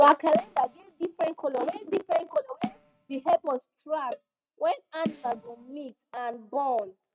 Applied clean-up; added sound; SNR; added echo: neural mask model RNNoise.